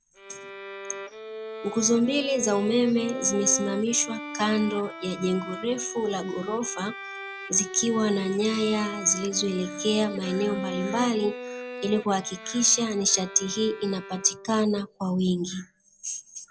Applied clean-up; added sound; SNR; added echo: none; Bowed string instrument; 11 dB; none.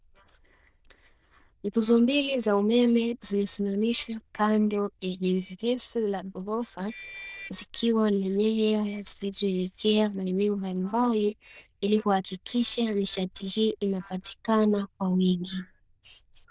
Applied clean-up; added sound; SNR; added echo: neural diffusion model UNIVERSE++.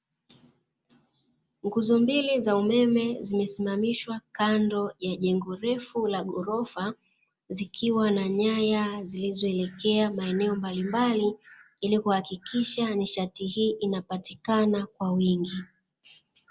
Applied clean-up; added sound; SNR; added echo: none; none; none; none.